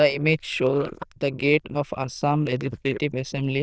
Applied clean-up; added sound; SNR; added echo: neural diffusion model UNIVERSE++.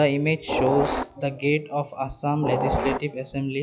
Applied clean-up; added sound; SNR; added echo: classical method log-MMSE.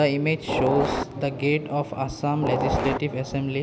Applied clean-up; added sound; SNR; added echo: none; Train; 0 dB; none.